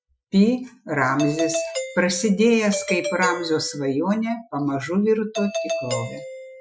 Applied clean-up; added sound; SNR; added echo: classical method Wiener filter.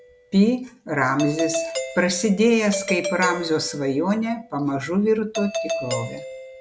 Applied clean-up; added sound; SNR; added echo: none; Doorbell; 9 dB; none.